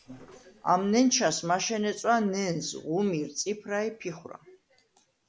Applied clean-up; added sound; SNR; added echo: neural mask model Resemble Enhance denoiser.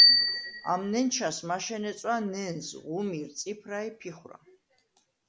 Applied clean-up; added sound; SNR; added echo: none; Bicycle bell; -3 dB; none.